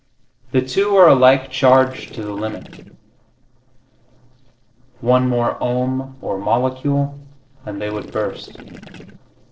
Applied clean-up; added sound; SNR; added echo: neural separator model SepFormer DNS4.